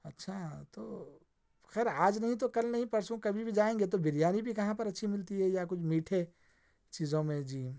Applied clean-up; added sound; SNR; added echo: none; none; none; none.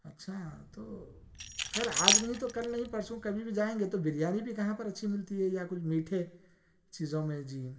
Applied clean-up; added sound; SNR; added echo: none; Keys jangling; -1 dB; reverberation time 0.6 s.